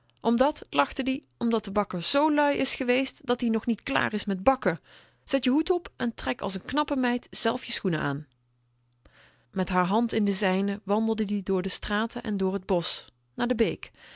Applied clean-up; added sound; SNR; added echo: none; none; none; none.